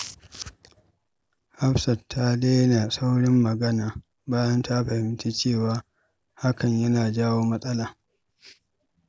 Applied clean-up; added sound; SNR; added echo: none; none; none; none.